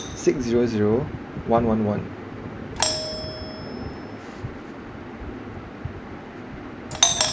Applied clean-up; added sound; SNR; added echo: none; Doorbell; 5 dB; none.